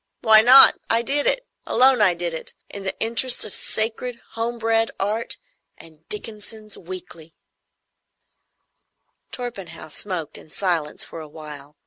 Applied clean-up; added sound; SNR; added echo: none; none; none; none.